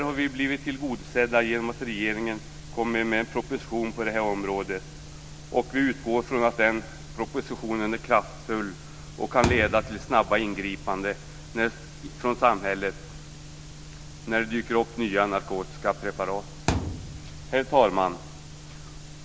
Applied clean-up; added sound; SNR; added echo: none; Thump, thud; 6 dB; none.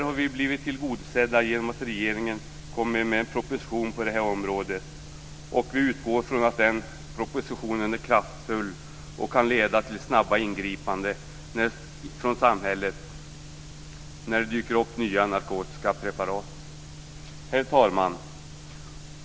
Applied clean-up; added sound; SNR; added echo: none; none; none; none.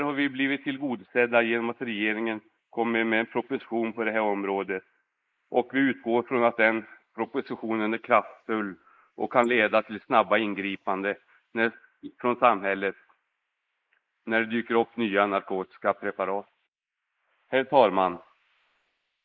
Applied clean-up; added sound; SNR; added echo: neural mask model Resemble Enhance denoiser.